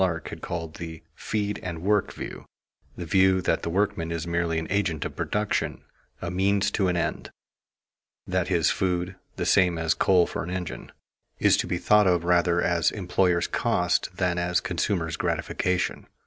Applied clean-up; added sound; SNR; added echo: none; none; none; none.